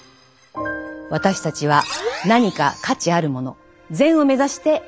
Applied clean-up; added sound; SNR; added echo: none; Cutlery, silverware; 17 dB; none.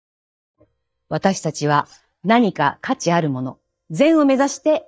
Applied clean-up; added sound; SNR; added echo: neural mask model DeepFilterNet 3.